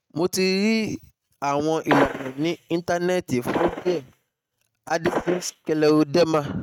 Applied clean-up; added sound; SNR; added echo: neural mask model RNNoise.